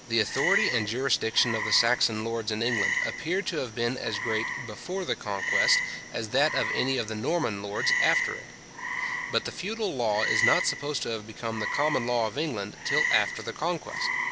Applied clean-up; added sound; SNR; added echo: none; Frog; 3 dB; none.